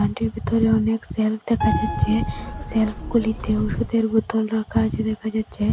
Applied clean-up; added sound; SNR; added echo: none; Keyboard (musical); 7 dB; none.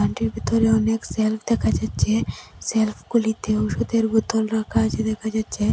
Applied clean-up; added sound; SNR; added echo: none; none; none; none.